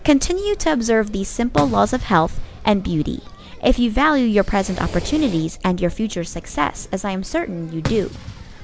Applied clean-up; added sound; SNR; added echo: none; Fireworks; 14 dB; none.